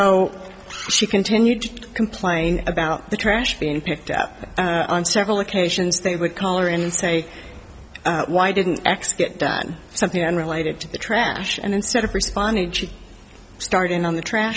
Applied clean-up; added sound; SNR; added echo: none; none; none; none.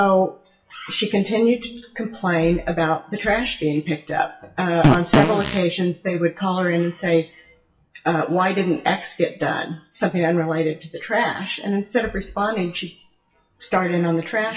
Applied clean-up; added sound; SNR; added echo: classical method WPE with log-MMSE.